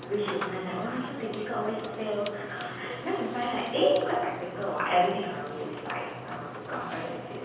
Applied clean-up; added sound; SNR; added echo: none; Sink (filling or washing) / Water tap, faucet / Water; 10 dB; reverberation time 1.1 s.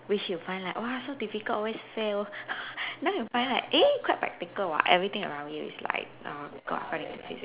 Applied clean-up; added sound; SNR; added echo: none; none; none; none.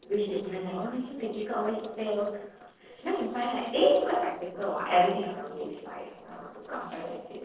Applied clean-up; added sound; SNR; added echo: neural separator model SepFormer DNS4.